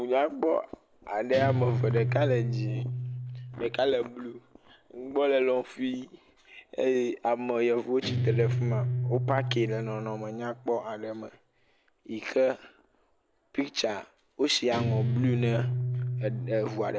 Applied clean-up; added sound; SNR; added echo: none; Guitar; 3 dB; none.